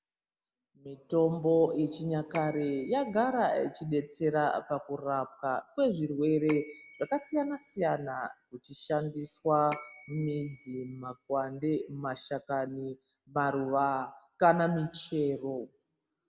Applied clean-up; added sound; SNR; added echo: none; Bell / Telephone; 17 dB; none.